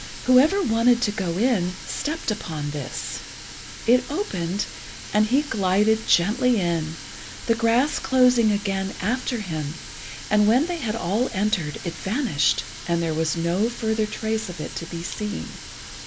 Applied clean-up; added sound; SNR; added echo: none; Water tap, faucet; 13 dB; none.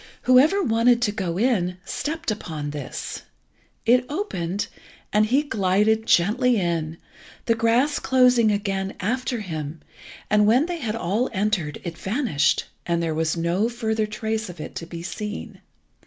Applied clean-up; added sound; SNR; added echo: none; none; none; none.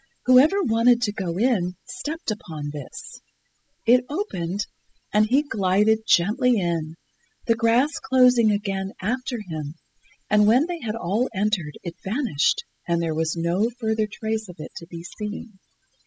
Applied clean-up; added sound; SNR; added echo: classical method spectral subtraction.